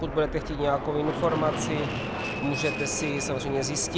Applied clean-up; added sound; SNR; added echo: none; Fixed-wing aircraft, airplane; 3 dB; none.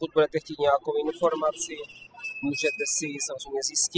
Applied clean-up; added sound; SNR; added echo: classical method spectral subtraction.